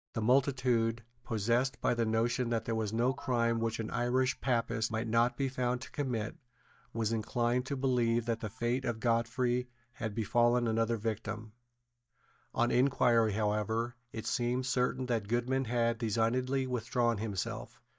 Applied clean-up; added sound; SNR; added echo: neural mask model DeepFilterNet 3.